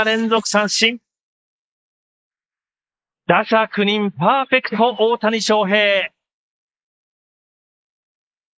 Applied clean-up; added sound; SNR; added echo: neural mask model Resemble Enhance denoiser.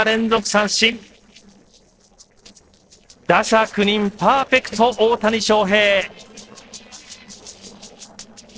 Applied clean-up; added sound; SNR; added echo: neural separator model SepFormer DNS4.